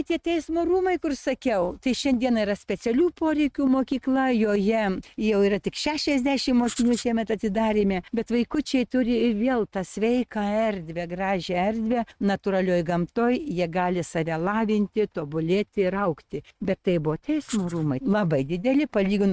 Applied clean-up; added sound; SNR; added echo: neural mask model RNNoise.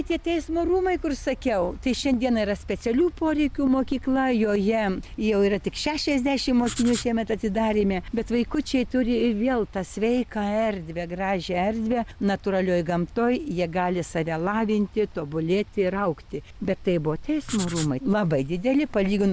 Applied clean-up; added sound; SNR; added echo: none; Writing; 12 dB; none.